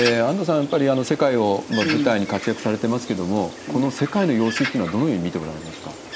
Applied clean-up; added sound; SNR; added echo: none; Bird; 12 dB; none.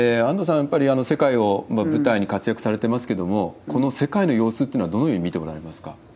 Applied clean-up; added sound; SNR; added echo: none; none; none; none.